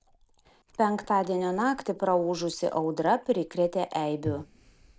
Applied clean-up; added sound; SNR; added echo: none; Chewing, mastication; 19 dB; none.